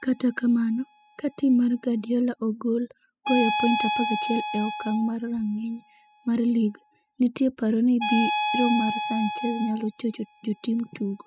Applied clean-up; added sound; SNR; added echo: classical method spectral subtraction.